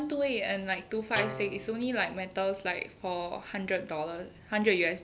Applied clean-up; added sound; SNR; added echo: none; Guitar; 8 dB; none.